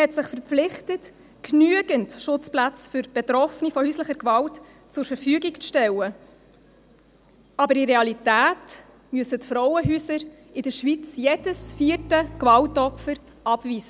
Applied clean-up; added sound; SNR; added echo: none; Bowed string instrument; 18 dB; none.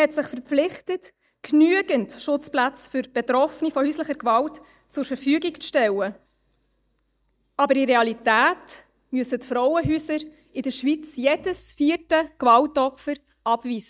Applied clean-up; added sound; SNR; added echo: neural mask model DeepFilterNet 3.